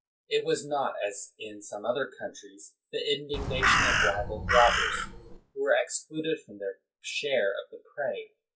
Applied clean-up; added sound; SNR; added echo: classical method WPE with log-MMSE.